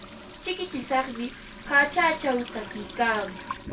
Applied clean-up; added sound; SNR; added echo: none; Sink (filling or washing) / Water tap, faucet; 11 dB; reverberation time 0.2 s.